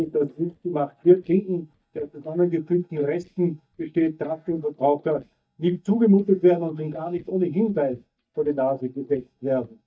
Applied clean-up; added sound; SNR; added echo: neural mask model DeepFilterNet 3.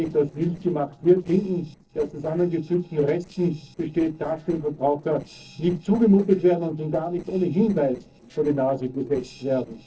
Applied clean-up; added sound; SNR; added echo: neural separator model SepFormer DNS4.